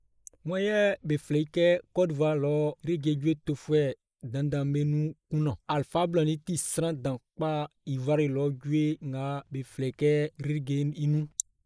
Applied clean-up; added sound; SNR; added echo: neural mask model Resemble Enhance denoiser.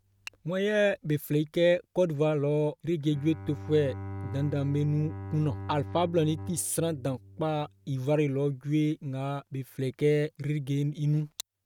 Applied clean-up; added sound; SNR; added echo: neural mask model RNNoise.